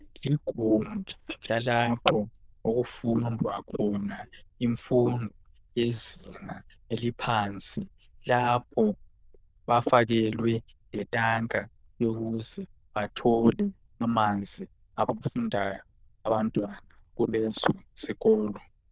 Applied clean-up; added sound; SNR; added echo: neural diffusion model UNIVERSE++.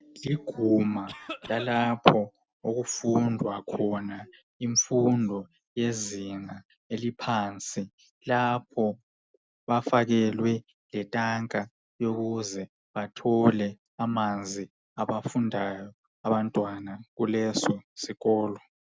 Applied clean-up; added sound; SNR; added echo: none; Cough; 13 dB; none.